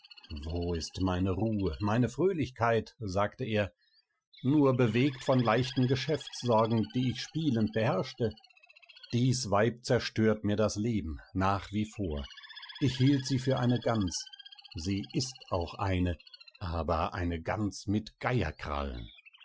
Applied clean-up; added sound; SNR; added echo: classical method Wiener filter.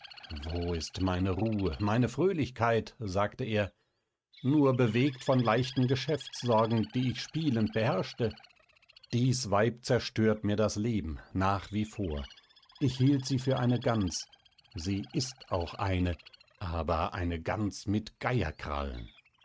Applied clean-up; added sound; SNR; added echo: neural mask model RNNoise.